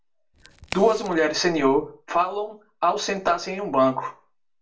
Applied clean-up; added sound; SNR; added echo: none; Crack; 16 dB; reverberation time 0.2 s.